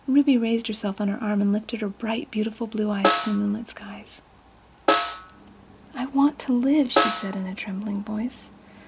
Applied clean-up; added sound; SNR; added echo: none; Snare drum; 2 dB; none.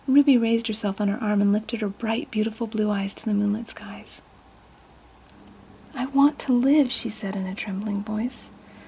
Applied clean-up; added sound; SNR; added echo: none; none; none; none.